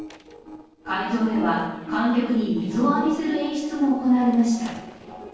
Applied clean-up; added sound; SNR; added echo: neural separator model SepFormer DNS4.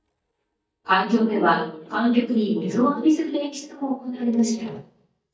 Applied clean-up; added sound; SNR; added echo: neural mask model DeepFilterNet 3.